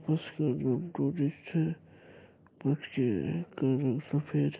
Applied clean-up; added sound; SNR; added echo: neural mask model Resemble Enhance denoiser.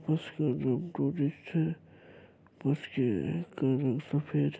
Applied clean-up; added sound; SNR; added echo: none; none; none; none.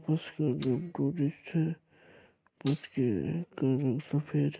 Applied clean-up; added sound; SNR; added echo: neural mask model RNNoise.